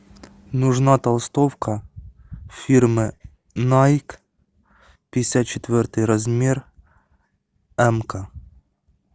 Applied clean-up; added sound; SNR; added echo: none; none; none; none.